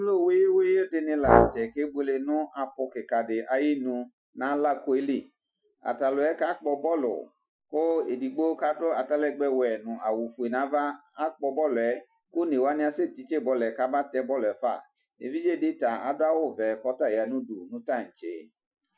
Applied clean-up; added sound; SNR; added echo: classical method Wiener filter.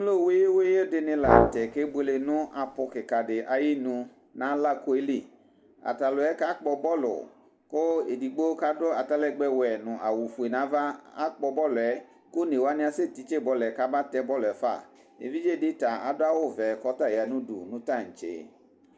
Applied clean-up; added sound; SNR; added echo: none; Brass instrument; -1 dB; none.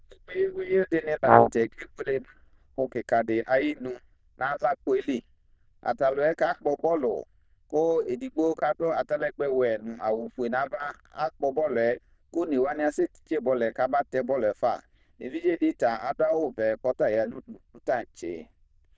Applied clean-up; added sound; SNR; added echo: neural diffusion model UNIVERSE++.